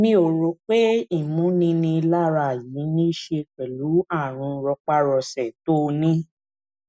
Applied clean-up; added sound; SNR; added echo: none; none; none; none.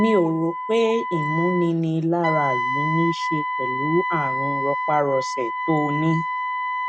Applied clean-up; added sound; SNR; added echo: none; Wind instrument, woodwind instrument; 3 dB; none.